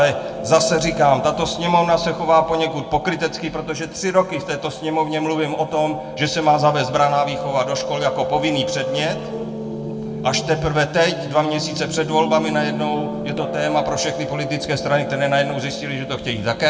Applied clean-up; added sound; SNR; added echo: none; Piano; 8 dB; reverberation time 1.7 s.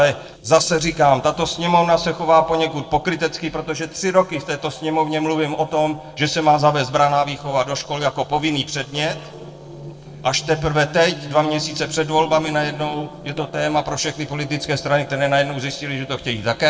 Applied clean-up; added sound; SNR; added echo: neural separator model SepFormer DNS4.